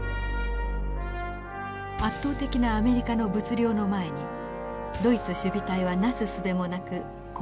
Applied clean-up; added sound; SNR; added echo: none; none; none; none.